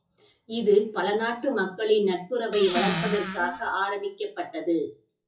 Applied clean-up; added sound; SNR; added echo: classical method WPE with log-MMSE.